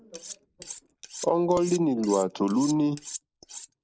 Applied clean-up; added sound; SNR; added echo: neural mask model Resemble Enhance denoiser.